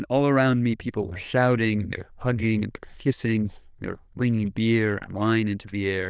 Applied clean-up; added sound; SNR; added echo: neural diffusion model UNIVERSE++.